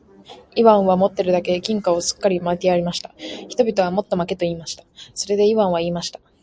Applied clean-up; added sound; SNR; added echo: none; none; none; none.